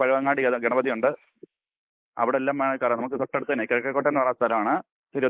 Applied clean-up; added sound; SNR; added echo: neural mask model Resemble Enhance denoiser.